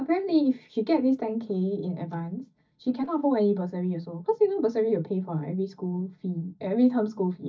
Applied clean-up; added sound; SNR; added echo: neural mask model DeepFilterNet 3.